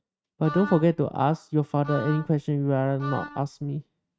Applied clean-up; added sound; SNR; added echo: neural mask model RNNoise.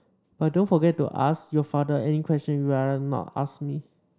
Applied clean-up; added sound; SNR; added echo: none; none; none; none.